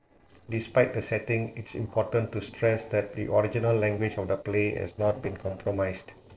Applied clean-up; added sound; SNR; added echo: neural separator model SepFormer DNS4.